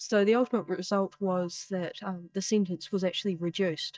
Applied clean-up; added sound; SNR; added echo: neural mask model DeepFilterNet 3.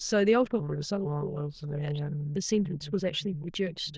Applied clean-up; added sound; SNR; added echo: neural diffusion model UNIVERSE++.